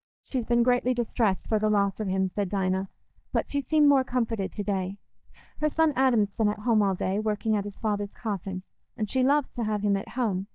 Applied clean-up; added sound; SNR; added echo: neural mask model DeepFilterNet 3.